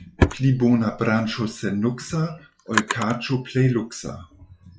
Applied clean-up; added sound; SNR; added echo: classical method log-MMSE.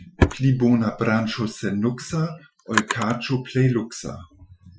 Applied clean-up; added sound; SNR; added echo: classical method Wiener filter.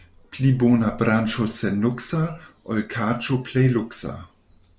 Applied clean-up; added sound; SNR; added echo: none; none; none; none.